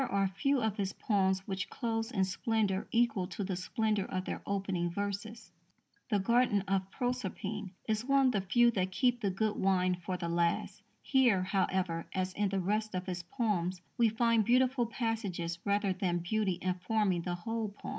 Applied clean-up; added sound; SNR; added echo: none; none; none; none.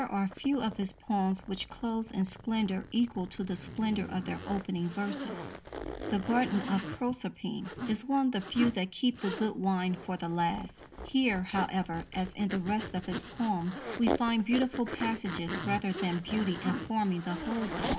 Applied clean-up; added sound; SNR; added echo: none; Zipper (clothing); 8 dB; none.